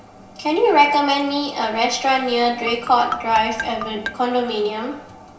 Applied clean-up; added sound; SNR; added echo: none; Marimba, xylophone; 11 dB; reverberation time 0.1 s.